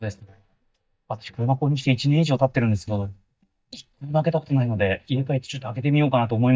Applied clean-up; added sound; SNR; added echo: neural mask model DeepFilterNet 3.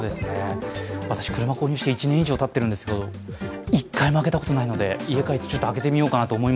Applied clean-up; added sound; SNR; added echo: none; none; none; none.